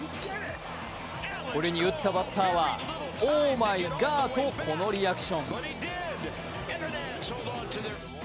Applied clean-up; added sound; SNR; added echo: none; none; none; none.